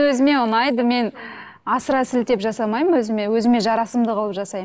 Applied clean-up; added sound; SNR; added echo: neural mask model Resemble Enhance denoiser.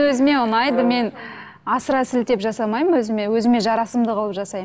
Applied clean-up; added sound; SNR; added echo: none; Brass instrument; 11 dB; none.